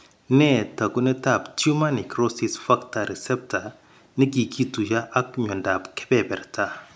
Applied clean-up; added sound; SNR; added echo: none; none; none; none.